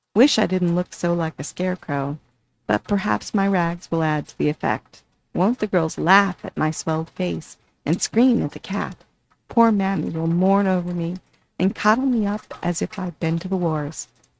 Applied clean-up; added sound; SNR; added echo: neural mask model RNNoise.